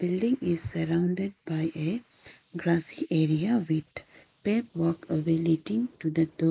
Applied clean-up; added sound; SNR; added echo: neural mask model Resemble Enhance denoiser.